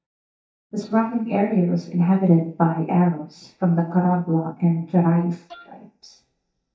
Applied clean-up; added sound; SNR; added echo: neural mask model DeepFilterNet 3.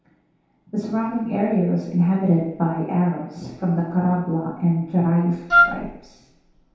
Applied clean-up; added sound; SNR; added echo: none; Wind instrument, woodwind instrument; -4 dB; reverberation time 0.8 s.